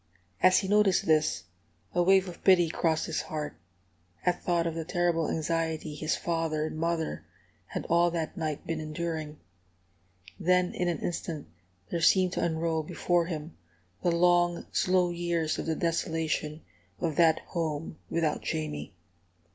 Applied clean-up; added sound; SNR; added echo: none; none; none; none.